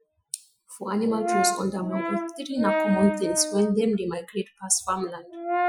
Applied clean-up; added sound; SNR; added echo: classical method Wiener filter.